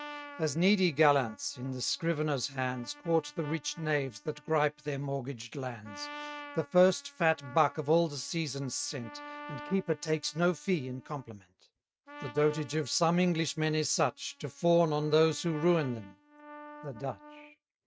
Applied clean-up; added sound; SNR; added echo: neural mask model RNNoise.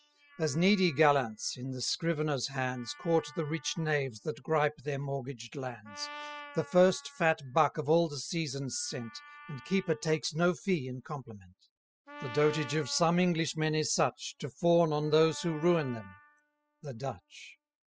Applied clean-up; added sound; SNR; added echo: classical method spectral subtraction.